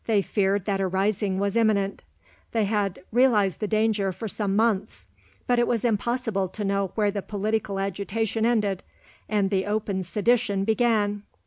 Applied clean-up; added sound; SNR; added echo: none; none; none; none.